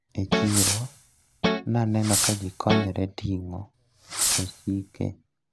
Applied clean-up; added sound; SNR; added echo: none; Fireworks + Guitar; -1 dB; none.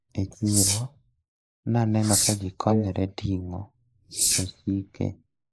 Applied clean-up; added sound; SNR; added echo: neural mask model Resemble Enhance denoiser.